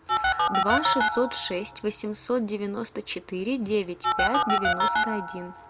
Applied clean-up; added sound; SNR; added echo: none; Telephone; -2 dB; none.